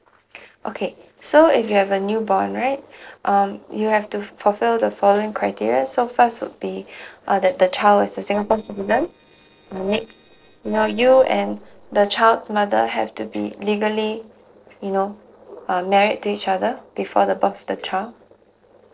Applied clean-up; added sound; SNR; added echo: neural separator model SepFormer DNS4.